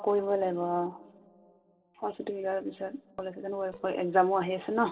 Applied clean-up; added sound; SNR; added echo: neural separator model SepFormer DNS4.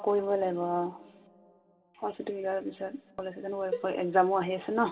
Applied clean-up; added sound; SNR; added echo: none; Cowbell; 10 dB; reverberation time 2.1 s.